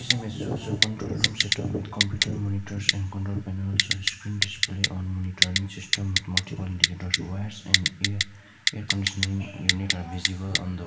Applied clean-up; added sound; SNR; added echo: none; Typing; -2 dB; reverberation time 0.8 s.